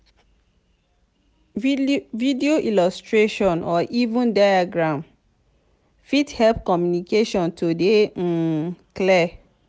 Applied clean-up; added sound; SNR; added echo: none; none; none; none.